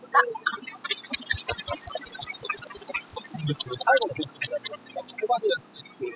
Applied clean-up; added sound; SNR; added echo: classical method spectral subtraction.